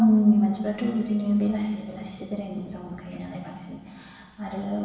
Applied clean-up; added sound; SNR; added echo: none; none; none; reverberation time 1.6 s.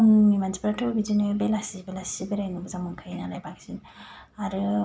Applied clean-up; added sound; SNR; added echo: none; none; none; none.